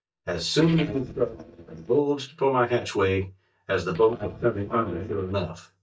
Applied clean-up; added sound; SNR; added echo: neural mask model DeepFilterNet 3.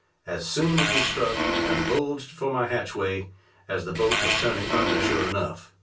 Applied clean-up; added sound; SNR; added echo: none; Fart; -2 dB; reverberation time 0.1 s.